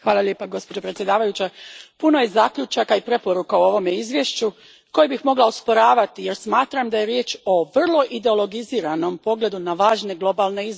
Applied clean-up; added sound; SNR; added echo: none; none; none; none.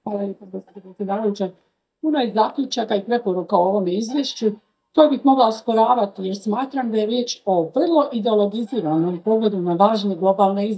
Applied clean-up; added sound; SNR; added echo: neural mask model DeepFilterNet 3.